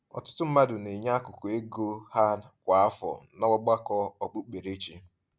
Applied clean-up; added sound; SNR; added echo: none; none; none; none.